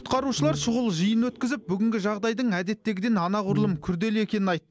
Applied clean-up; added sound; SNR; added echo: none; Brass instrument; 6 dB; none.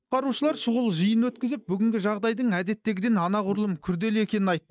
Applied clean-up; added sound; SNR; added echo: neural mask model DeepFilterNet 3.